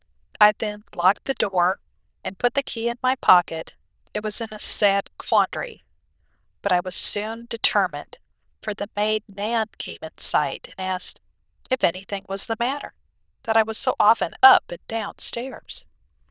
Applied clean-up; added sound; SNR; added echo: neural diffusion model UNIVERSE++.